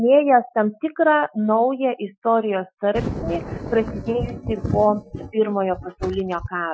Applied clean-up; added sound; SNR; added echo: classical method Wiener filter.